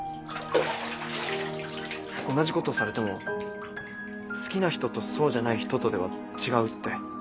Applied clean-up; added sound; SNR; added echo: none; Bathtub (filling or washing); 8 dB; none.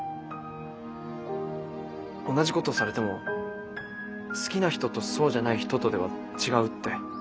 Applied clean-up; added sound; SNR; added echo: none; none; none; none.